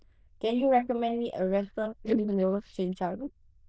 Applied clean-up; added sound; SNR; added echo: neural diffusion model UNIVERSE++.